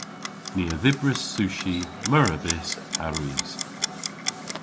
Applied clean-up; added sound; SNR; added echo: none; Clock; 6 dB; none.